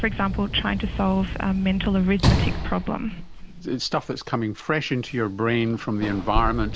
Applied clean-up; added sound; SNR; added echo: none; Sliding door / Slam; 4 dB; none.